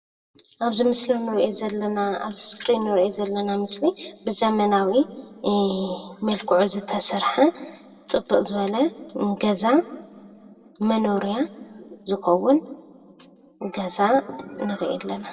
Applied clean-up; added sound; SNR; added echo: none; none; none; reverberation time 1.7 s.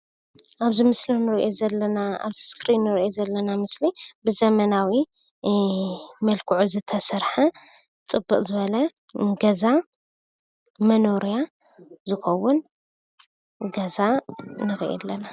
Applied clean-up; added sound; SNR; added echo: none; none; none; none.